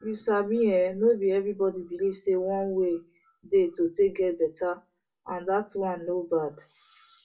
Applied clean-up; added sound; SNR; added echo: none; none; none; reverberation time 0.2 s.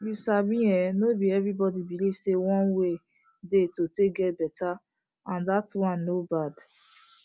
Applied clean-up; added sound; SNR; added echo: none; none; none; none.